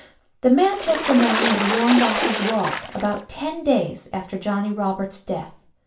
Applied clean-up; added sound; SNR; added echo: none; Water / Splash, splatter; 3 dB; reverberation time 0.3 s.